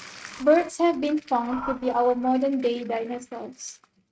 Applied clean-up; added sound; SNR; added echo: neural mask model RNNoise.